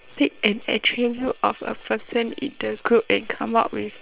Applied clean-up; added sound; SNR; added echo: neural separator model SepFormer WHAM!.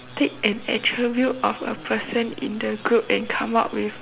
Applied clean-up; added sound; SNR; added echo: none; none; none; none.